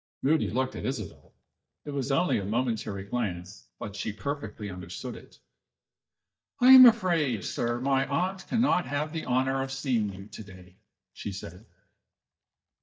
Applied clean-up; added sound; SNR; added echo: neural mask model DeepFilterNet 3.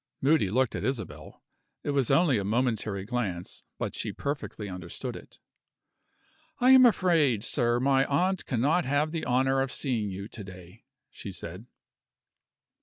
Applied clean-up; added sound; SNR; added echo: none; none; none; none.